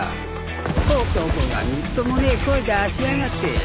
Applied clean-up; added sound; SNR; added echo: none; none; none; none.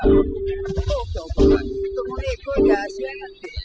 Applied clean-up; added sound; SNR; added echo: classical method spectral subtraction.